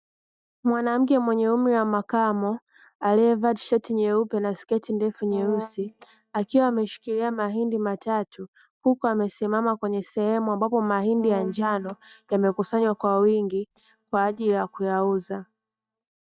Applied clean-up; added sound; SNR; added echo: neural mask model DeepFilterNet 3.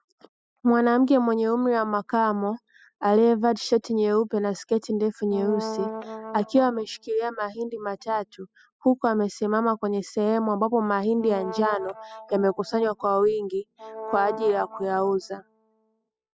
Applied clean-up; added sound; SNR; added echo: classical method spectral subtraction.